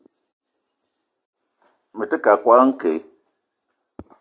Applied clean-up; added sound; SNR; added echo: none; none; none; none.